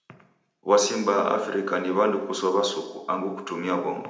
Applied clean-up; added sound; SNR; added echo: none; none; none; reverberation time 0.8 s.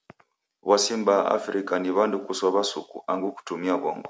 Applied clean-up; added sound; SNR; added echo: none; none; none; none.